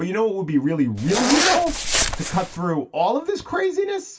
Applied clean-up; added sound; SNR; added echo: none; Zipper (clothing); 0 dB; reverberation time 0.2 s.